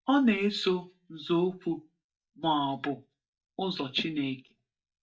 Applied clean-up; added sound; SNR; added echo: neural mask model DeepFilterNet 3.